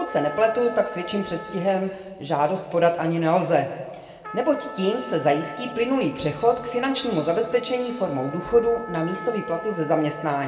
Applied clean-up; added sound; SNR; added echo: none; Trumpet; 15 dB; reverberation time 1.6 s.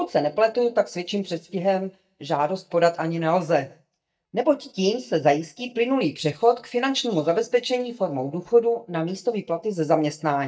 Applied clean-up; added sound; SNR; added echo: neural mask model DeepFilterNet 3.